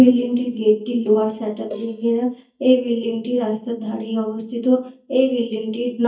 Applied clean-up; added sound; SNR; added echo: neural mask model DeepFilterNet 3.